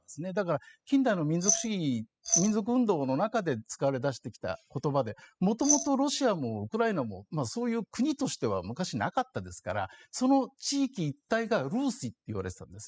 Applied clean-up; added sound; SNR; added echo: classical method spectral subtraction.